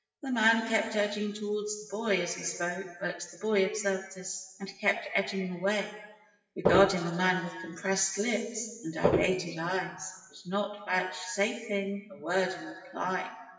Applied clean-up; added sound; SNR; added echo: classical method WPE with log-MMSE.